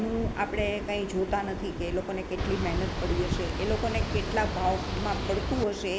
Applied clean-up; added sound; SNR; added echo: none; Boat, Water vehicle; 3 dB; none.